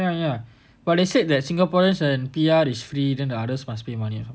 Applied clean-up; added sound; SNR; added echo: none; none; none; none.